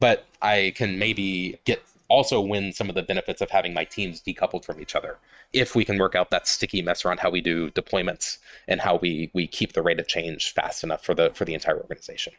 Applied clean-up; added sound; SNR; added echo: neural mask model RNNoise.